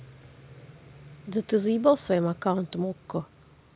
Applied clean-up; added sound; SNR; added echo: none; none; none; none.